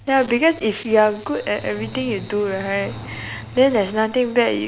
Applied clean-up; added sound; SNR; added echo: none; Truck; 18 dB; none.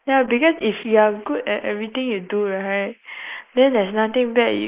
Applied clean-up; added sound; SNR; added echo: neural mask model Resemble Enhance denoiser.